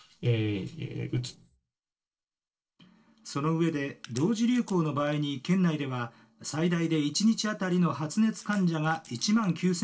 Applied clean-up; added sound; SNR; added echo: neural separator model SepFormer DNS4.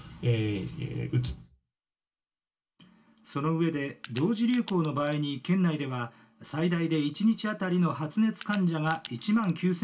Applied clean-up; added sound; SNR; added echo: none; Crack; 15 dB; reverberation time 0.2 s.